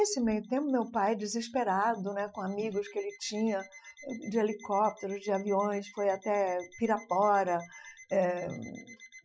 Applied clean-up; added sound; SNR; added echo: classical method Wiener filter.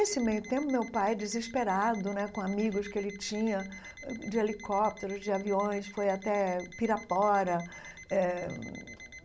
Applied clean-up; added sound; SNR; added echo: none; Alarm; 18 dB; none.